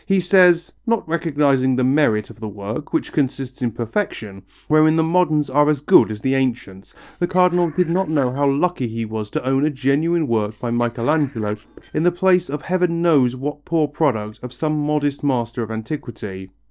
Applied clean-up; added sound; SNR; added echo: neural separator model SepFormer DNS4.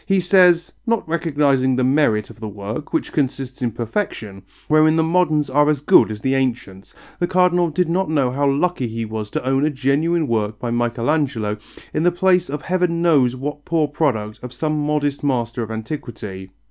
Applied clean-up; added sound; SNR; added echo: none; none; none; none.